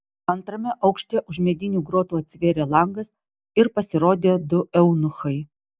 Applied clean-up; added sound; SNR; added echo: none; none; none; none.